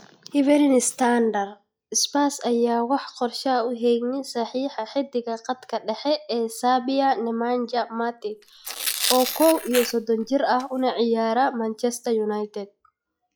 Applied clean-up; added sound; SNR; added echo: classical method log-MMSE.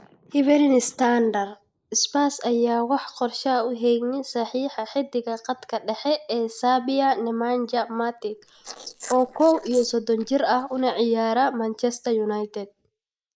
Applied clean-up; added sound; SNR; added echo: neural mask model Resemble Enhance denoiser.